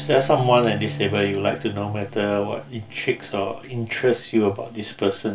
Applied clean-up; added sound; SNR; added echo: none; Bowed string instrument; 14 dB; reverberation time 0.2 s.